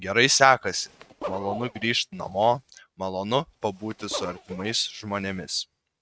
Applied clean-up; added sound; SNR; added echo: neural mask model RNNoise.